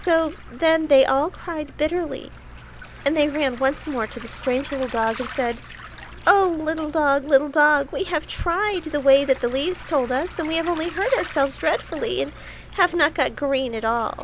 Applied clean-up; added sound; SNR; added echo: none; Waves, surf + Cutlery, silverware; 16 dB; none.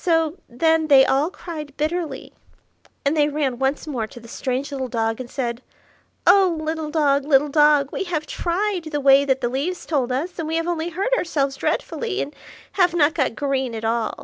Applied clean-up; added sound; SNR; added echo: none; none; none; none.